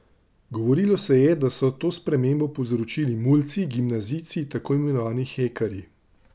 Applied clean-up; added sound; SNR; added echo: none; none; none; none.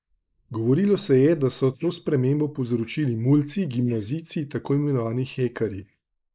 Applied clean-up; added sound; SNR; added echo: neural mask model Resemble Enhance denoiser.